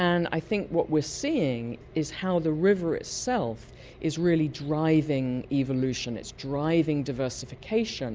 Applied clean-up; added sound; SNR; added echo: none; none; none; none.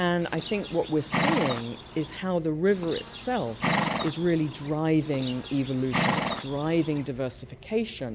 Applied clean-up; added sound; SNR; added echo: none; Livestock, farm animals, working animals; 4 dB; none.